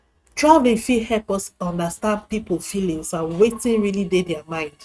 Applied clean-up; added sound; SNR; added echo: neural mask model RNNoise.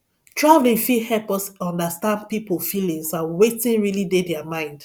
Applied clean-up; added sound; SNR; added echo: none; none; none; none.